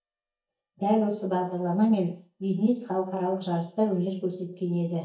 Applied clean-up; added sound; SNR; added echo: neural mask model DeepFilterNet 3.